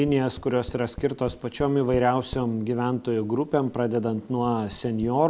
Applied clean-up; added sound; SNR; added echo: none; Tap; 19 dB; none.